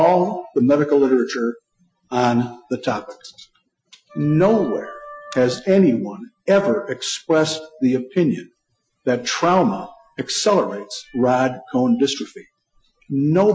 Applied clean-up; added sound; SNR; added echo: classical method Wiener filter.